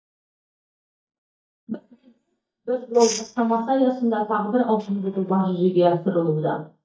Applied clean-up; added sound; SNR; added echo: neural mask model DeepFilterNet 3.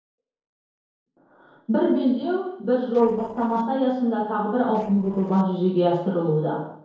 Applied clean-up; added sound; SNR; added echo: neural separator model SepFormer DNS4.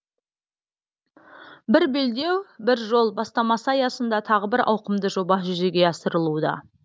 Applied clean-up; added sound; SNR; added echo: none; none; none; none.